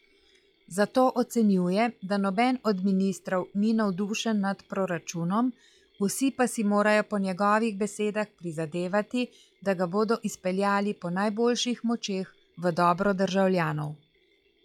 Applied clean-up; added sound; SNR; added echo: classical method log-MMSE.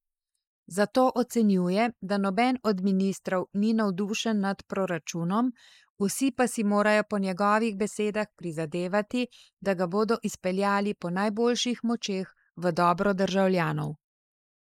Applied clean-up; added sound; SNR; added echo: neural mask model Resemble Enhance denoiser.